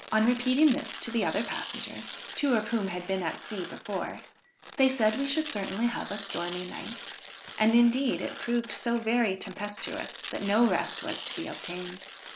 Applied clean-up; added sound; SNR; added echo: none; Tearing; 11 dB; none.